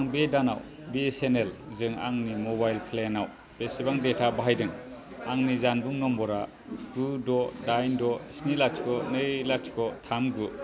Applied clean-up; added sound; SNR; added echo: none; none; none; none.